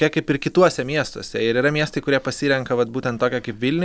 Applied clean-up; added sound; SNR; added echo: none; none; none; none.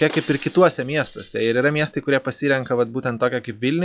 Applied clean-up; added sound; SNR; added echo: classical method log-MMSE.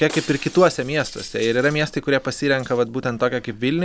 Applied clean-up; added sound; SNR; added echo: none; Shatter; 20 dB; none.